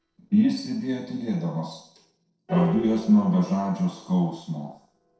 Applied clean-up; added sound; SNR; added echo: neural separator model SepFormer DNS4.